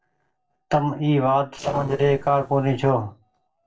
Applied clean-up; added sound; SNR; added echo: neural separator model SepFormer DNS4.